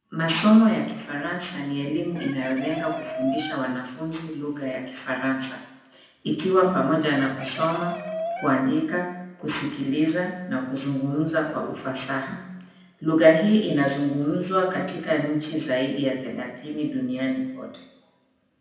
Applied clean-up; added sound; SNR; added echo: none; Chicken, rooster; 11 dB; reverberation time 0.9 s.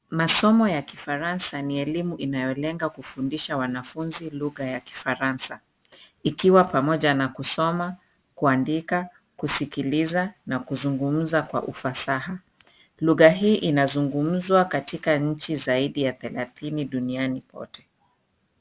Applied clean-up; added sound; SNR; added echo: none; none; none; none.